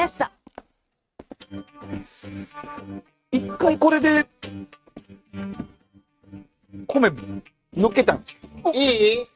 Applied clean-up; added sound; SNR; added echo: neural mask model RNNoise.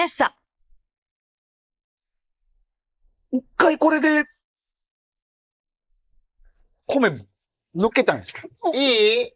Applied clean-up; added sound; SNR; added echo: neural mask model Resemble Enhance denoiser.